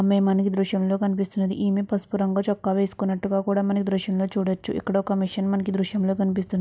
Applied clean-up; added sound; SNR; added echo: none; none; none; none.